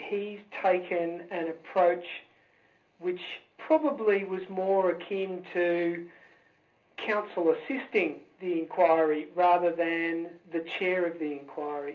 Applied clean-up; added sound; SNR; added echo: none; none; none; reverberation time 0.3 s.